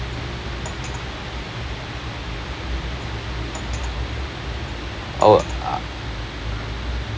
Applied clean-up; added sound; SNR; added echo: none; Cutlery, silverware; 19 dB; none.